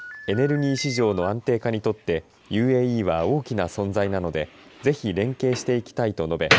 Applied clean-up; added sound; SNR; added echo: none; Slam; 9 dB; none.